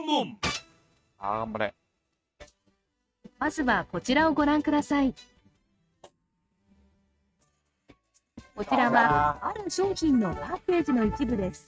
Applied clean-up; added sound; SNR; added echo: neural mask model RNNoise.